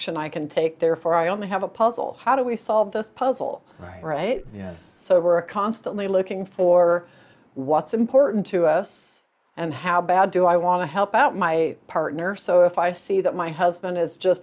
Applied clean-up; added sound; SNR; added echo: neural mask model Resemble Enhance denoiser.